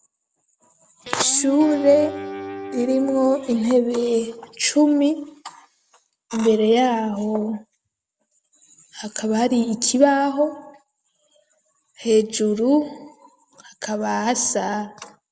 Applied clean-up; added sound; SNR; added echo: none; Guitar; 11 dB; none.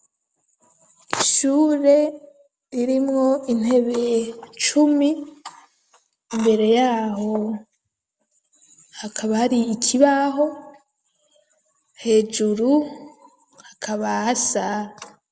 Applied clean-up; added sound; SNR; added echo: none; none; none; none.